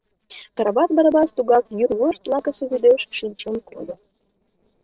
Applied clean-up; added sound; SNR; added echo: neural separator model SepFormer DNS4.